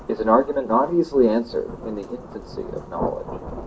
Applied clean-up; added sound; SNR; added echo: none; Rain / Thunderstorm; 12 dB; reverberation time 0.3 s.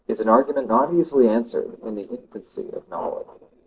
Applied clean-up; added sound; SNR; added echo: neural separator model SepFormer DNS4.